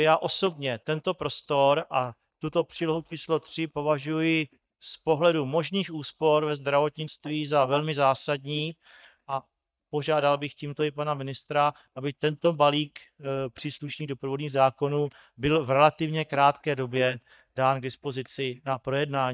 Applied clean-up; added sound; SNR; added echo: neural mask model DeepFilterNet 3.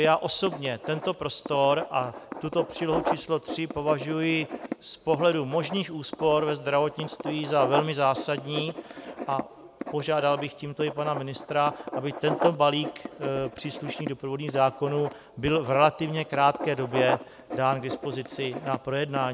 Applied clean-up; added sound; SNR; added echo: none; Writing; 8 dB; none.